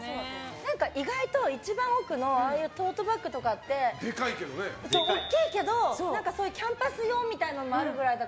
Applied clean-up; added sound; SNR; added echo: none; Bicycle bell; 10 dB; none.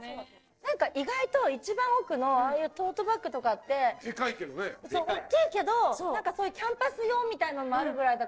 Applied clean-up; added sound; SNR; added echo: neural separator model SepFormer DNS4.